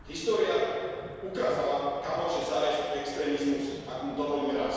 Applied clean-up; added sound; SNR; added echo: none; Thunder / Wind / Rain; 19 dB; reverberation time 1.9 s.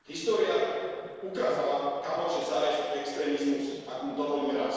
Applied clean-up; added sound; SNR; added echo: neural separator model SepFormer DNS4.